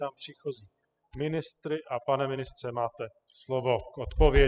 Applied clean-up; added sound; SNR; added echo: classical method spectral subtraction.